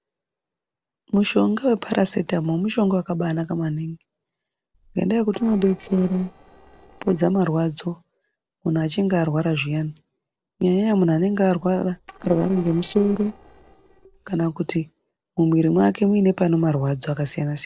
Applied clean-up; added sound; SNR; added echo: neural separator model SepFormer DNS4.